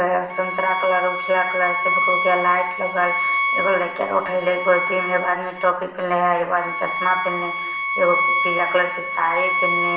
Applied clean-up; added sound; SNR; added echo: none; Bowed string instrument; 2 dB; reverberation time 0.8 s.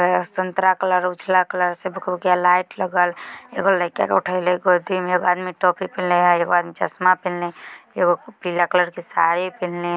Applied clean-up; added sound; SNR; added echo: none; none; none; none.